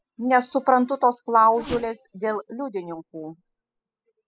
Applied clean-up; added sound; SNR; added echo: classical method spectral subtraction.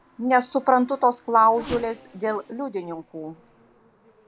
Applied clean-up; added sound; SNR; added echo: none; Race car, auto racing / Accelerating, revving, vroom; 20 dB; none.